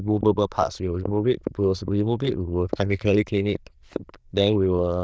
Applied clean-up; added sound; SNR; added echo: neural diffusion model UNIVERSE++.